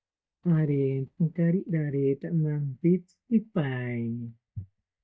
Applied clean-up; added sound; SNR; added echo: neural mask model DeepFilterNet 3.